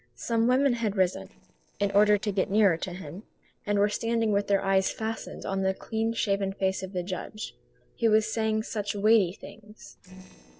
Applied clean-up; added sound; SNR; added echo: neural separator model SepFormer DNS4.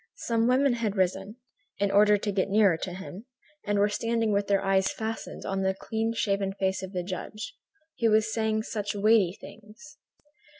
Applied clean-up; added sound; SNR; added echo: none; none; none; none.